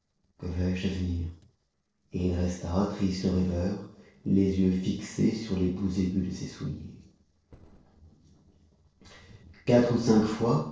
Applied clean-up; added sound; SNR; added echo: neural separator model SepFormer DNS4.